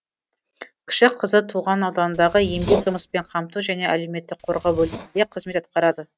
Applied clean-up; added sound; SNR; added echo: neural mask model RNNoise.